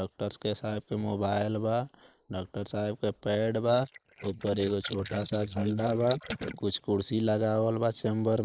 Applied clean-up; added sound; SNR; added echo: neural mask model Resemble Enhance denoiser.